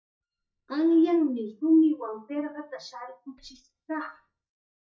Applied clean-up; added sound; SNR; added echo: neural mask model DeepFilterNet 3.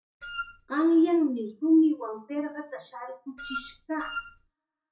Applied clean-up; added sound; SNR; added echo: none; Wind instrument, woodwind instrument; 10 dB; reverberation time 0.4 s.